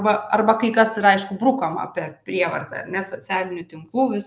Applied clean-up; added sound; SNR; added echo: none; none; none; none.